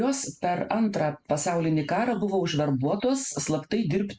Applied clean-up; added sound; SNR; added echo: neural mask model Resemble Enhance denoiser.